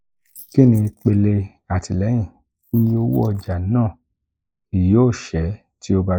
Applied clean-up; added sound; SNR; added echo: neural mask model Resemble Enhance denoiser.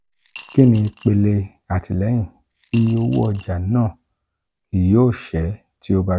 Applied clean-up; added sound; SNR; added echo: none; Coin (dropping) / Glass; 17 dB; none.